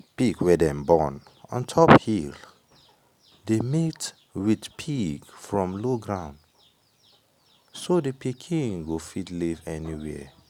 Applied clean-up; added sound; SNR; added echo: none; none; none; none.